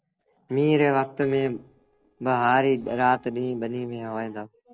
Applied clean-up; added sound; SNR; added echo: neural separator model SepFormer DNS4.